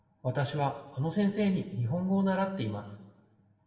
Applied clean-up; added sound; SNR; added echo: none; none; none; reverberation time 0.9 s.